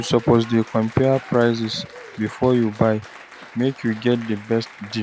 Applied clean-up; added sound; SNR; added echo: none; Applause; 19 dB; none.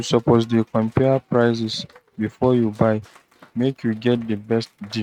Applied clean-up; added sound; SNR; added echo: neural mask model RNNoise.